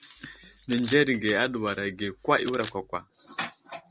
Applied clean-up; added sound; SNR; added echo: none; Camera; 19 dB; none.